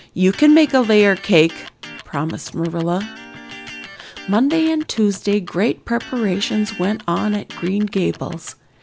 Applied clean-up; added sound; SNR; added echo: none; Electric guitar; 18 dB; none.